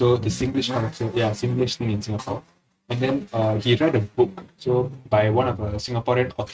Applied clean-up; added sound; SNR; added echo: neural mask model RNNoise.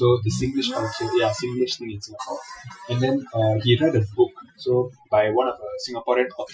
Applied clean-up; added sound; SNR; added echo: classical method Wiener filter.